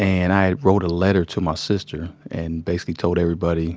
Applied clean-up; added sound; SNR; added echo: none; none; none; none.